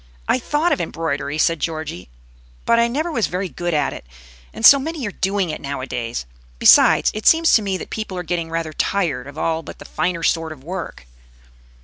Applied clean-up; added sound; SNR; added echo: none; none; none; none.